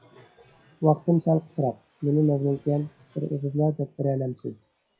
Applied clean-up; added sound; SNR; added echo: classical method WPE with log-MMSE.